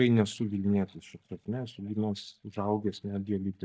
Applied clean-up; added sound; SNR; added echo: neural mask model DeepFilterNet 3.